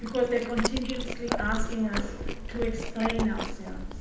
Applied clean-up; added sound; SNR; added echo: none; Chewing, mastication; 1 dB; reverberation time 0.9 s.